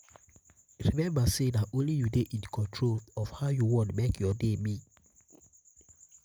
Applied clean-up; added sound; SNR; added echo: none; none; none; none.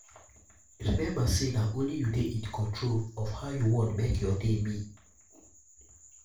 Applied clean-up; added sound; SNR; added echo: none; none; none; reverberation time 0.3 s.